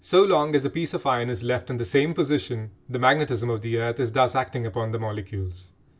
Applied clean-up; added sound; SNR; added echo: none; none; none; none.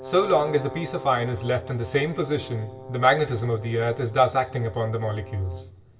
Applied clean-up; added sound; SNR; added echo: none; Brass instrument; 15 dB; reverberation time 1.1 s.